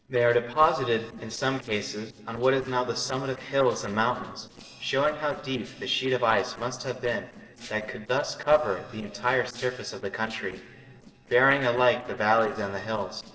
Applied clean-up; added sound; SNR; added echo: neural separator model SepFormer DNS4.